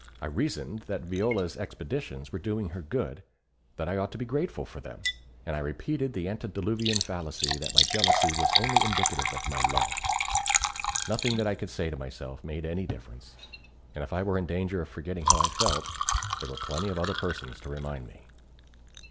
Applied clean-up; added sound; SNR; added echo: none; Liquid; -1 dB; none.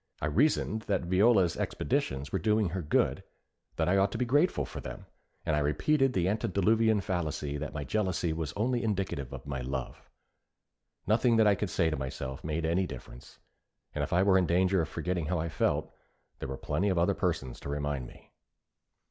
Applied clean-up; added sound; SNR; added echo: none; none; none; none.